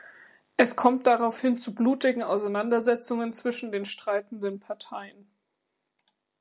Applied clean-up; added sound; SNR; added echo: none; none; none; none.